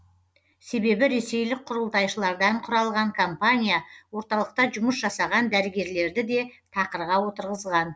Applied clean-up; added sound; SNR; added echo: none; none; none; none.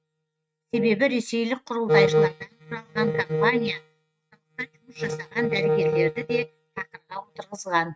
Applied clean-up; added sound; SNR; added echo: neural mask model RNNoise.